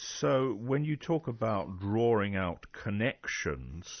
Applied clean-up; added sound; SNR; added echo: none; none; none; none.